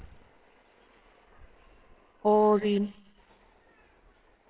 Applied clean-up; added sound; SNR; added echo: neural separator model SepFormer WHAMR!.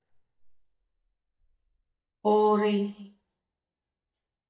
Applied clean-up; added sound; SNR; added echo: neural mask model DeepFilterNet 3.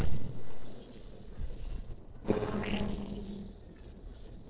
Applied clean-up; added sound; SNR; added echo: neural separator model SepFormer DNS4.